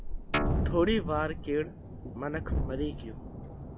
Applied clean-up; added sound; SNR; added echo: none; Guitar + Thunderstorm; 0 dB; none.